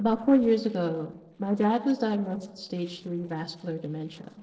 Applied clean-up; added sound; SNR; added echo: neural separator model SepFormer DNS4.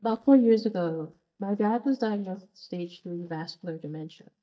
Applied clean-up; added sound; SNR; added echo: neural mask model DeepFilterNet 3.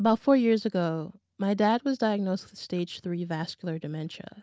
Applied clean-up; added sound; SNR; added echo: none; none; none; none.